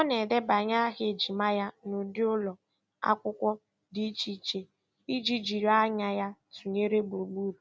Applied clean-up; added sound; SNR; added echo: none; none; none; none.